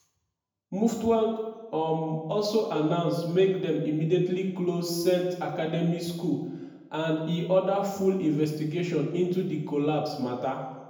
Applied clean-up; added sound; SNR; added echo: none; none; none; reverberation time 0.9 s.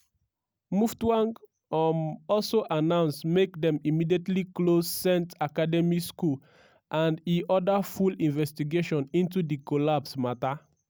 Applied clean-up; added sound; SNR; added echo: none; none; none; none.